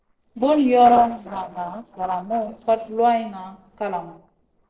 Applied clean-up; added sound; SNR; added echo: neural separator model SepFormer DNS4.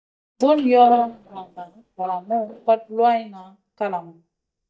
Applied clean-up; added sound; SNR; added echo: neural mask model DeepFilterNet 3.